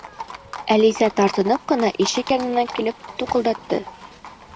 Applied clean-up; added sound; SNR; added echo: none; Livestock, farm animals, working animals; 14 dB; none.